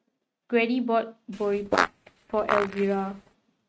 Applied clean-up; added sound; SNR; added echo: neural mask model RNNoise.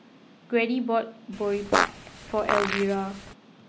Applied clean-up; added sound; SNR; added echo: none; Fart; 1 dB; none.